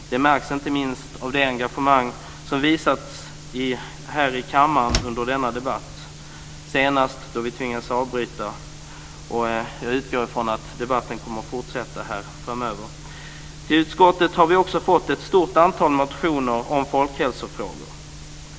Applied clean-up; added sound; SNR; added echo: none; Slam; 8 dB; none.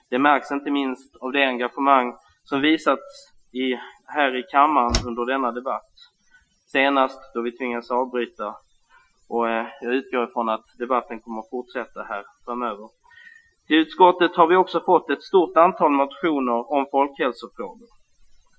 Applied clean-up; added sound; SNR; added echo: classical method Wiener filter.